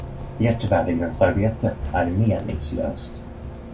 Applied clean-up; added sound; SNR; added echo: none; Bus; 9 dB; reverberation time 0.2 s.